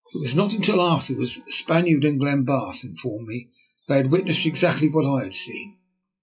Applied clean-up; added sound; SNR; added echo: classical method log-MMSE.